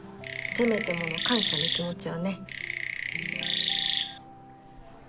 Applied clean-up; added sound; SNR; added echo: none; Chirp, tweet; -3 dB; none.